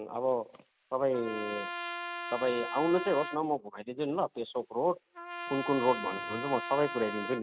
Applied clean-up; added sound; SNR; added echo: none; Trumpet; 8 dB; none.